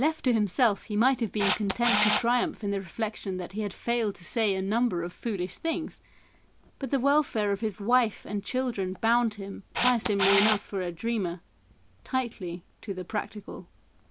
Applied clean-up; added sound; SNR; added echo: none; Camera; 8 dB; none.